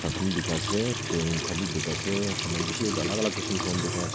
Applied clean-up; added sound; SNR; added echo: none; Trickle, dribble / Sink (filling or washing) / Water tap, faucet; 1 dB; none.